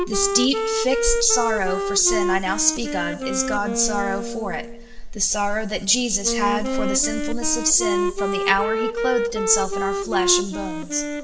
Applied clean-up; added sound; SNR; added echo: none; Wind instrument, woodwind instrument; 3 dB; reverberation time 1.8 s.